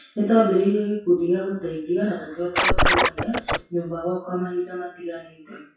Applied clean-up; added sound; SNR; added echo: classical method WPE with log-MMSE.